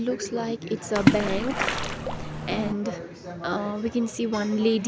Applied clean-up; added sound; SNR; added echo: none; Splash, splatter; -1 dB; none.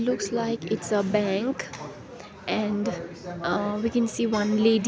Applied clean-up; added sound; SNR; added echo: none; none; none; none.